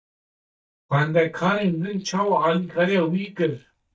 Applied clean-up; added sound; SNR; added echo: neural mask model DeepFilterNet 3.